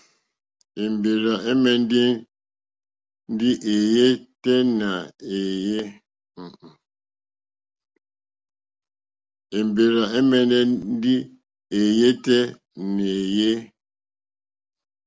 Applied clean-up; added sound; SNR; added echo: none; none; none; none.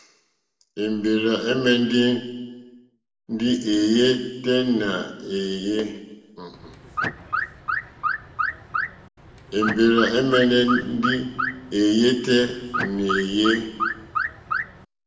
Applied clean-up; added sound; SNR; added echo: none; Alarm / Car; 5 dB; reverberation time 1.1 s.